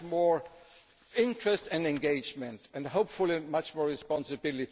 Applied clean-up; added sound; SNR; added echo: none; none; none; none.